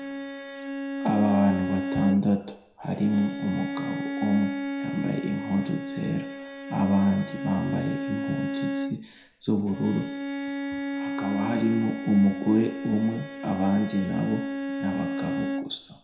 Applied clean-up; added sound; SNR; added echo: none; Bowed string instrument; 5 dB; reverberation time 0.5 s.